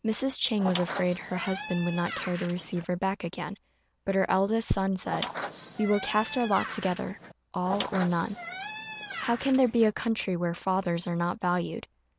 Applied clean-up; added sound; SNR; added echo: none; Squeak; 9 dB; none.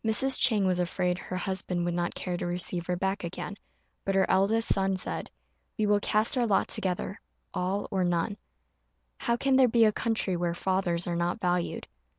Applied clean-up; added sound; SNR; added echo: none; none; none; none.